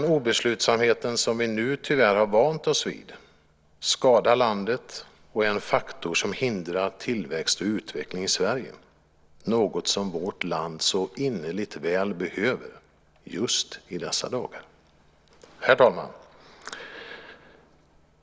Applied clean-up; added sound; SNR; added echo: none; none; none; none.